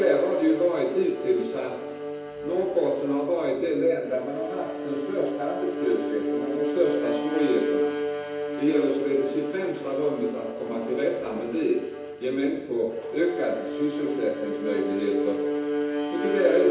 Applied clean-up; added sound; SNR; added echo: none; Bowed string instrument; 4 dB; reverberation time 0.9 s.